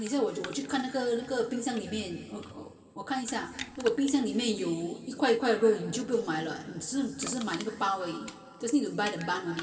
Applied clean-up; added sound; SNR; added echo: none; Crushing; 19 dB; reverberation time 2.4 s.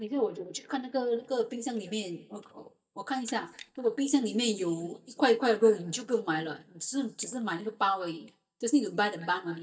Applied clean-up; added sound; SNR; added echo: neural mask model DeepFilterNet 3.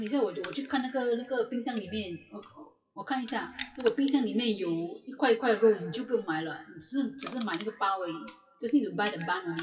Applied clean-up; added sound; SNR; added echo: classical method WPE with log-MMSE.